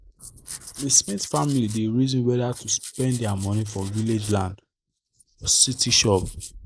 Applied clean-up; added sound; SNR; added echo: neural mask model Resemble Enhance denoiser.